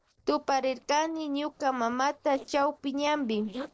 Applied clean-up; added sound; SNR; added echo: neural separator model SepFormer DNS4.